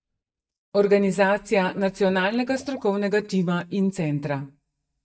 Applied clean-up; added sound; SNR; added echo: neural mask model DeepFilterNet 3.